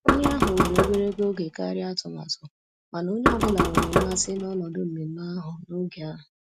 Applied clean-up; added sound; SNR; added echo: none; Knock; -2 dB; none.